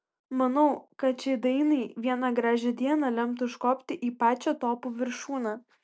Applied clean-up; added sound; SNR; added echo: none; none; none; none.